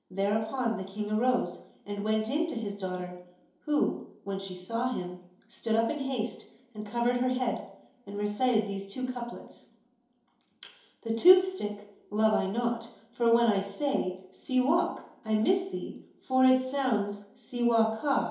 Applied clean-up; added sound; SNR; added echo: none; none; none; reverberation time 2.8 s.